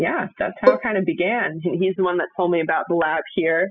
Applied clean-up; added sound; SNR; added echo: classical method spectral subtraction.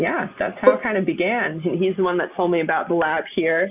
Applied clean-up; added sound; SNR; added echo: none; Bowed string instrument; 0 dB; none.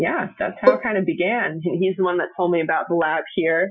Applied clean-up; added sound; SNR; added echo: classical method Wiener filter.